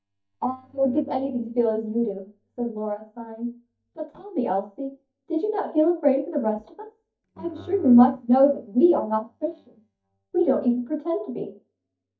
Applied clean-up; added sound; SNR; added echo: neural mask model DeepFilterNet 3.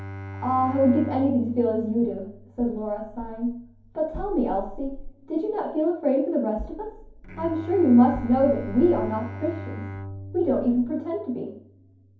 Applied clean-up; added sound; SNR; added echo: none; Bowed string instrument; 15 dB; reverberation time 0.6 s.